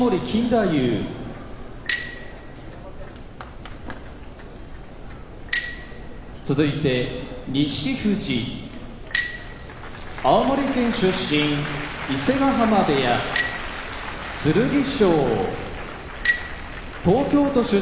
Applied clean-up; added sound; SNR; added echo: none; none; none; none.